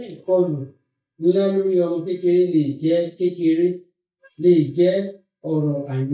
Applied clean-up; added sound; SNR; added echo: neural mask model DeepFilterNet 3.